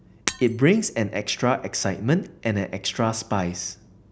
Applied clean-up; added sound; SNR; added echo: none; Shatter; 12 dB; none.